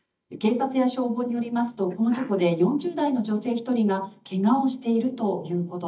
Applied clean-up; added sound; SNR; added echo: neural mask model DeepFilterNet 3.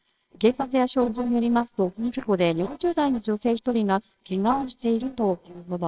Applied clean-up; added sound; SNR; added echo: neural separator model SepFormer WHAMR!.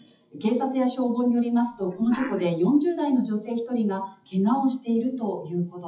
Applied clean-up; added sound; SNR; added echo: classical method WPE with log-MMSE.